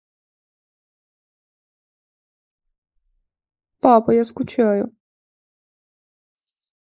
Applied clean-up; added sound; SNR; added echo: neural mask model Resemble Enhance denoiser.